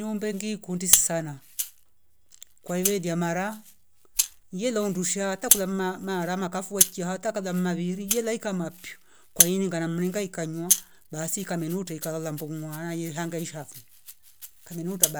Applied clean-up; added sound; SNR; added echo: none; Rattle (instrument); 1 dB; none.